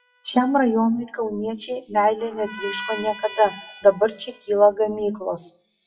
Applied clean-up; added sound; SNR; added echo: classical method WPE with log-MMSE.